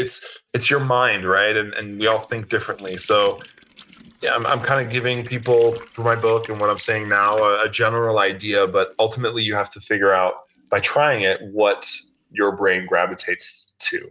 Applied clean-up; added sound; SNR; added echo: neural mask model RNNoise.